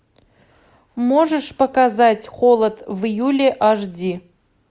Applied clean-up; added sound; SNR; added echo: none; none; none; none.